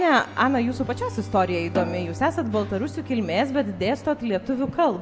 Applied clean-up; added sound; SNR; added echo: none; Snare drum + Bowed string instrument; 12 dB; none.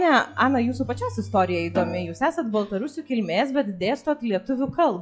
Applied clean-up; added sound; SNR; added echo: classical method log-MMSE.